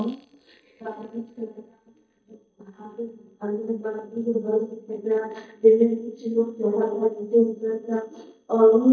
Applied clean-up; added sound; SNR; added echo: neural mask model DeepFilterNet 3.